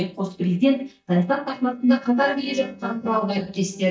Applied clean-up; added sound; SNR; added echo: neural mask model DeepFilterNet 3.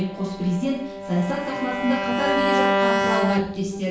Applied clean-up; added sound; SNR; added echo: none; Bowed string instrument; -1 dB; reverberation time 0.7 s.